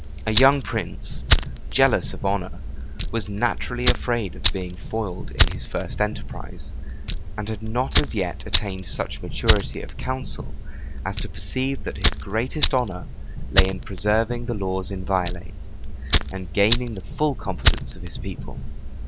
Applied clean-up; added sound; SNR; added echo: none; Fire; -2 dB; none.